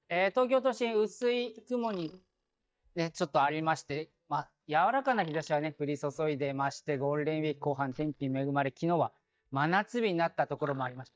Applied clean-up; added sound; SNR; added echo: neural mask model DeepFilterNet 3.